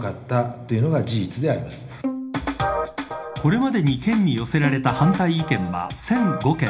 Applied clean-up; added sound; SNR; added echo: none; Bowed string instrument; 12 dB; reverberation time 0.4 s.